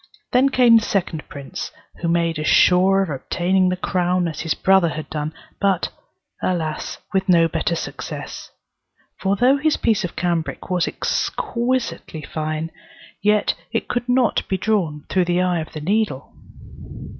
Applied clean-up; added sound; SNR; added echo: none; none; none; none.